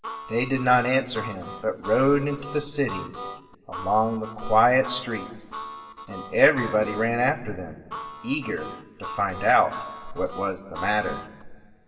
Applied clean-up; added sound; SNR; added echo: none; Harmonica; 13 dB; reverberation time 1.9 s.